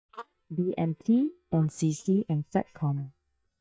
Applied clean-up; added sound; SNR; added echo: neural mask model DeepFilterNet 3.